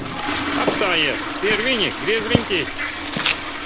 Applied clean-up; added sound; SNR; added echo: none; Toilet flush + Walk, footsteps; 0 dB; none.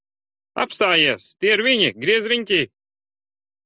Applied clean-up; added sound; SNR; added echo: none; none; none; none.